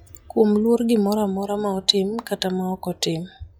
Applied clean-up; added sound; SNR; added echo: classical method log-MMSE.